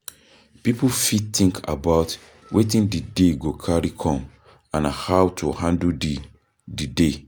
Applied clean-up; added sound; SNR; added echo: none; none; none; none.